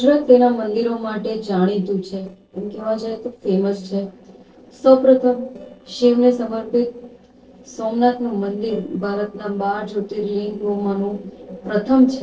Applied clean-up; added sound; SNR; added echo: neural separator model SepFormer DNS4.